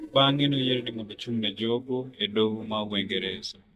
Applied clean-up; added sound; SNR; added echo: neural mask model DeepFilterNet 3.